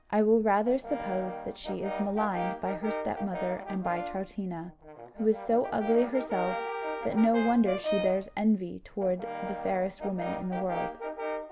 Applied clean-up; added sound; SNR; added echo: none; Brass instrument; 7 dB; none.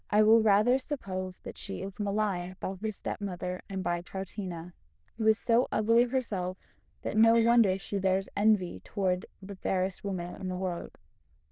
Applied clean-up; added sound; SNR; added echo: neural diffusion model UNIVERSE++.